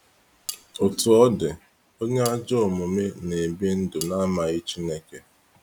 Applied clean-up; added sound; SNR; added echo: none; Cutlery, silverware; 15 dB; none.